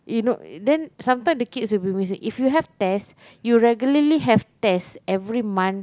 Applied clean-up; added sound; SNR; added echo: none; none; none; none.